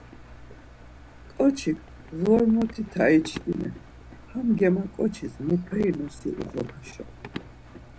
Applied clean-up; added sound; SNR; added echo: none; Run + Engine; 17 dB; none.